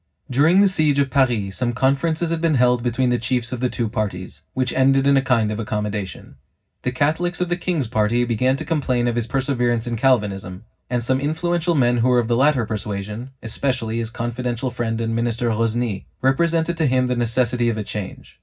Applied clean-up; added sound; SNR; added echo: none; none; none; reverberation time 0.4 s.